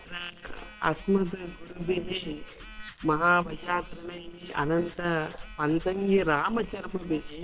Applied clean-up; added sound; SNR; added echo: neural separator model SepFormer WHAM!.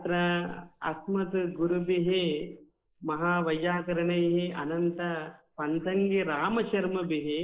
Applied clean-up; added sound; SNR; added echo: neural mask model Resemble Enhance denoiser.